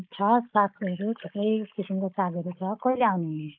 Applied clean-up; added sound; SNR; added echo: neural mask model Resemble Enhance denoiser.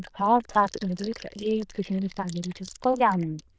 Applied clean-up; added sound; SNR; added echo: neural diffusion model UNIVERSE++.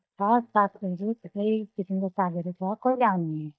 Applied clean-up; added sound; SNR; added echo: neural mask model DeepFilterNet 3.